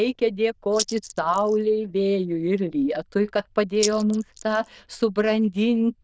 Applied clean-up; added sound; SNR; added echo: neural diffusion model UNIVERSE++.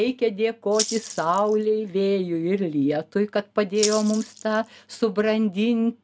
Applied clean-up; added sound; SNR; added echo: none; Rattle (instrument); 10 dB; none.